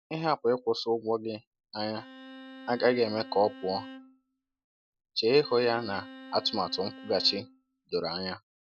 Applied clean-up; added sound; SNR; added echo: none; Bowed string instrument; 17 dB; none.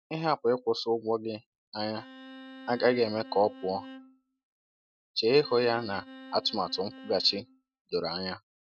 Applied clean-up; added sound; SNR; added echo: neural mask model RNNoise.